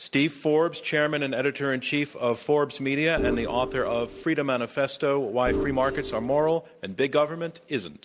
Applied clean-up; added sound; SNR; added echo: none; Organ; 5 dB; none.